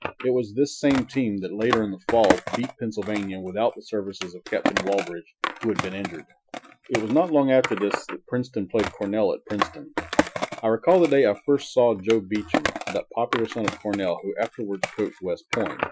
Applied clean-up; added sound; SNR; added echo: classical method Wiener filter.